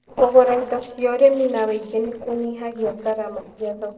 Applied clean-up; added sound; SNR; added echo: neural separator model SepFormer DNS4.